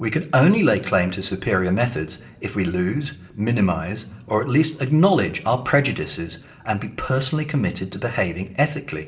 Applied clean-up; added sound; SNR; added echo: none; none; none; reverberation time 1.3 s.